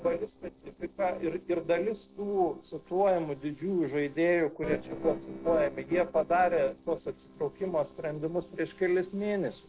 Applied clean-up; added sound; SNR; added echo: neural separator model SepFormer DNS4.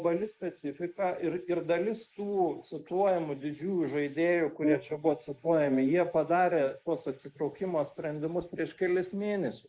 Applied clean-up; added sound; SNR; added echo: neural mask model Resemble Enhance denoiser.